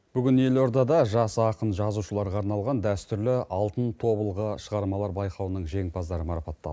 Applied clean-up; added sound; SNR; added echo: none; none; none; none.